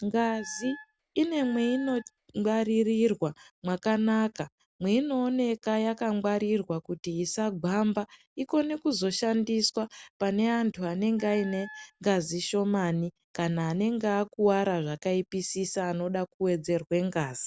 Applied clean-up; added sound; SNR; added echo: none; Wind instrument, woodwind instrument; 19 dB; none.